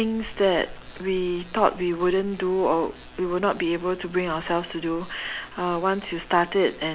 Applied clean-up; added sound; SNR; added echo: none; Domestic sounds, home sounds; 19 dB; none.